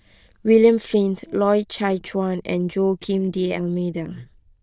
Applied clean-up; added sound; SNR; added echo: neural diffusion model UNIVERSE++.